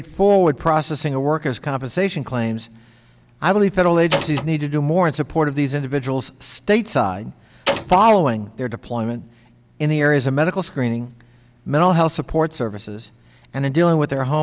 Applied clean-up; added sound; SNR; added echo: none; Door; 3 dB; none.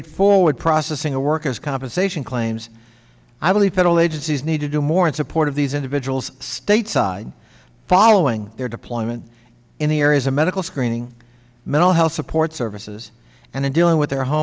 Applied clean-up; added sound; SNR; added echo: none; none; none; none.